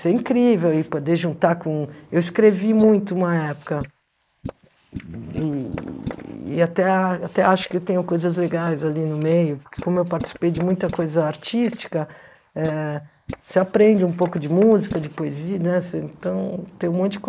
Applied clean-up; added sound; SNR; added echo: neural mask model Resemble Enhance denoiser.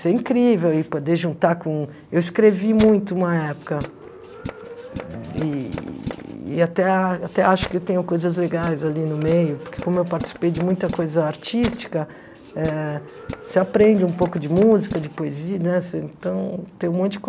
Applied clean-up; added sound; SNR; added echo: none; Tools; 13 dB; none.